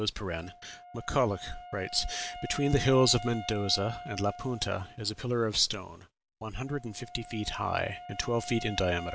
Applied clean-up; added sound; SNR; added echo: none; Wind instrument, woodwind instrument; 14 dB; none.